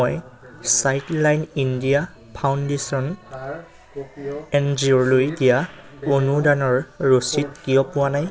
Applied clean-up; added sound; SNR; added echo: none; none; none; none.